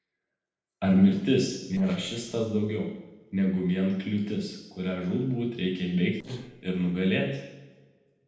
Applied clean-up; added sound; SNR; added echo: neural separator model SepFormer DNS4.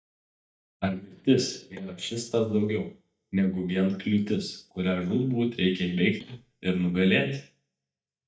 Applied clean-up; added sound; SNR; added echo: neural mask model DeepFilterNet 3.